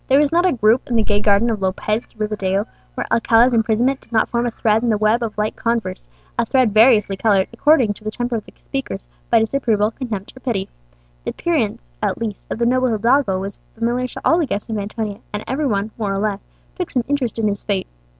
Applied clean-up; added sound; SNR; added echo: none; none; none; none.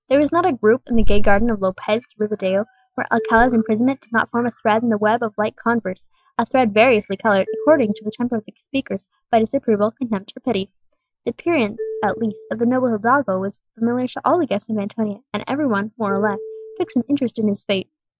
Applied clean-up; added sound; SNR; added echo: classical method Wiener filter.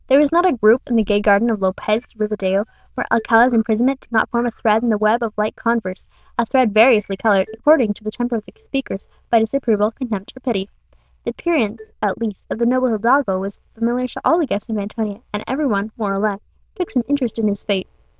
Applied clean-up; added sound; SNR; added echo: neural diffusion model UNIVERSE++.